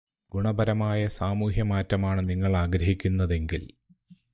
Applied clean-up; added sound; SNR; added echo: neural mask model DeepFilterNet 3.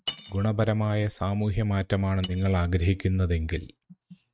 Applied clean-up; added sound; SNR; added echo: neural mask model RNNoise.